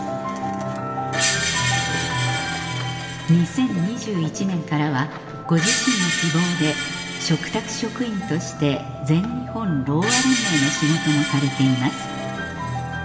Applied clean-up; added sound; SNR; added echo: none; Screech; 5 dB; reverberation time 1.9 s.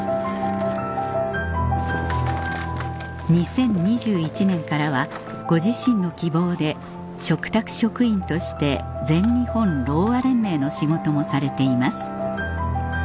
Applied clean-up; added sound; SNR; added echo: none; none; none; none.